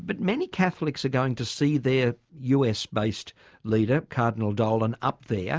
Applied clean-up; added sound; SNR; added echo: none; none; none; none.